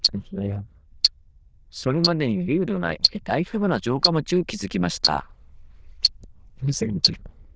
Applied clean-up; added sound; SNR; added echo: neural diffusion model UNIVERSE++.